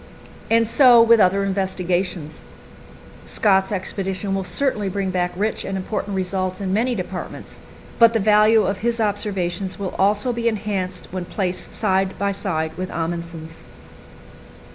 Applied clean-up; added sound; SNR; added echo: none; none; none; none.